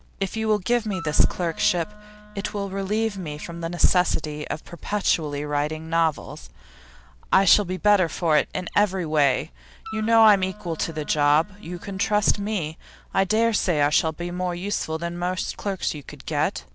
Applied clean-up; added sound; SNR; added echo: none; Wind instrument, woodwind instrument; 20 dB; none.